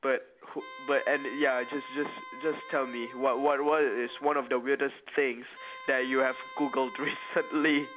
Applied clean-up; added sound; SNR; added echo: none; Wind instrument, woodwind instrument; 16 dB; none.